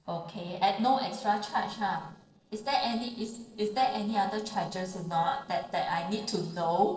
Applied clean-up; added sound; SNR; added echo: neural separator model SepFormer DNS4.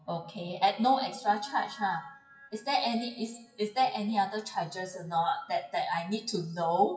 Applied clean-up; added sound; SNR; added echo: classical method WPE with log-MMSE.